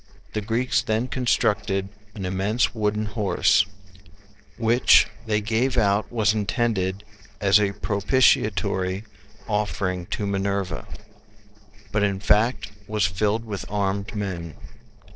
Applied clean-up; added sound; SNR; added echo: neural separator model SepFormer DNS4.